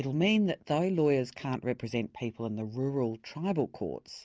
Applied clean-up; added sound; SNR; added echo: none; none; none; none.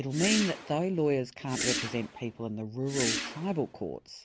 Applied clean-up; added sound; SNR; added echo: none; Whoosh, swoosh, swish; 5 dB; none.